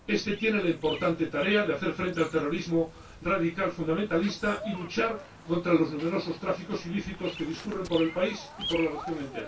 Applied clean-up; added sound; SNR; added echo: none; Bird vocalization, bird call, bird song; 15 dB; reverberation time 0.2 s.